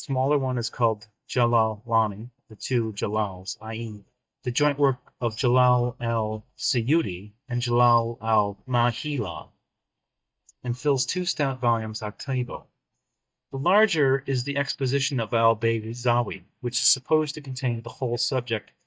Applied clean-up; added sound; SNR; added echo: neural mask model DeepFilterNet 3.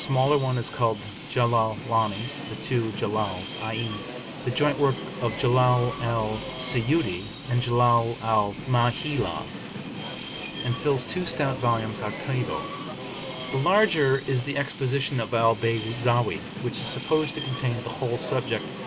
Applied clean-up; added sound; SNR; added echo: none; Subway, metro, underground; 8 dB; none.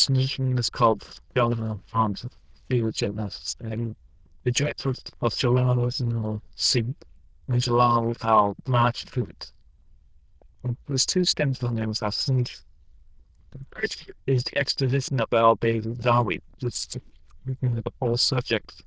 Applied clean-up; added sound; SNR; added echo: neural diffusion model UNIVERSE++.